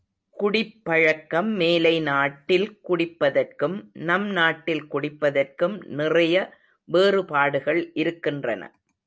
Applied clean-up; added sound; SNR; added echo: none; none; none; none.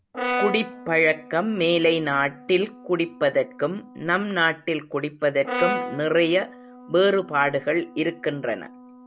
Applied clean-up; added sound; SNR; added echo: none; Brass instrument; 11 dB; none.